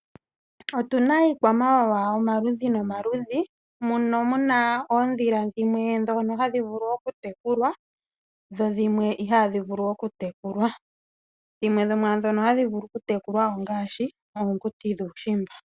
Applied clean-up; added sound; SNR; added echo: none; none; none; none.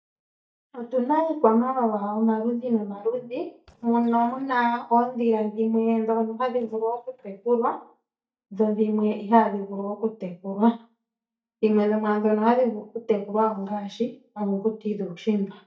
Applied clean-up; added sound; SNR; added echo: neural mask model DeepFilterNet 3.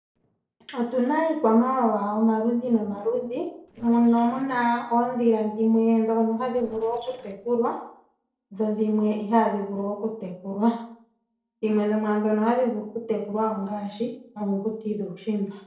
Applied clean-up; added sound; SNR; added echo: neural separator model SepFormer DNS4.